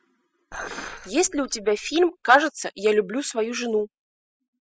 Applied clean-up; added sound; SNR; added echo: classical method spectral subtraction.